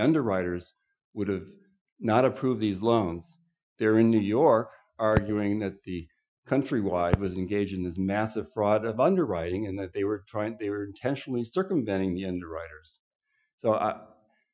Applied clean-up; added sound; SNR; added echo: classical method Wiener filter.